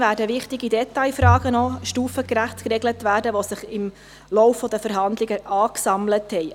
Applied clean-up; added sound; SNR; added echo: none; Bowed string instrument; 5 dB; none.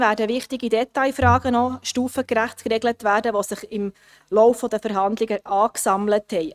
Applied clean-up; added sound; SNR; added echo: neural mask model RNNoise.